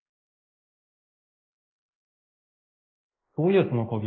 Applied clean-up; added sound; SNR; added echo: neural mask model Resemble Enhance denoiser.